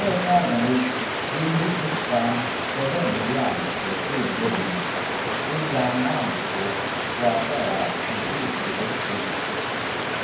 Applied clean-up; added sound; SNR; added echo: none; Stream; 0 dB; reverberation time 0.9 s.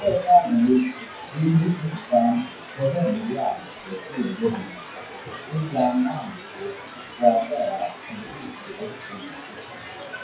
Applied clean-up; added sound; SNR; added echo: classical method WPE with log-MMSE.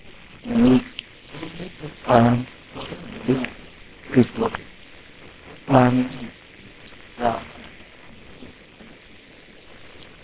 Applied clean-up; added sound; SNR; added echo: neural separator model SepFormer WHAMR!.